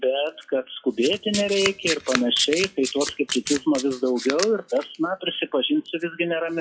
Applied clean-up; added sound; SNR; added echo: classical method WPE with log-MMSE.